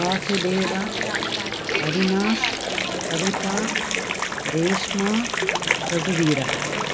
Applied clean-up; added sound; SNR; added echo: none; Water; -1 dB; none.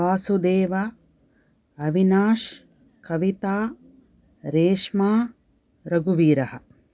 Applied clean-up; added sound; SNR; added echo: none; none; none; none.